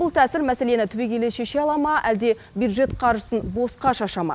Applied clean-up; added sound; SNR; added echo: none; Wind / Rain; 18 dB; none.